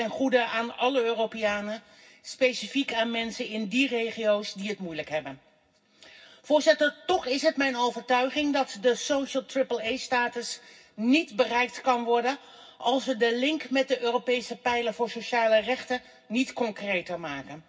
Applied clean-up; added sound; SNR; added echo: none; none; none; reverberation time 0.4 s.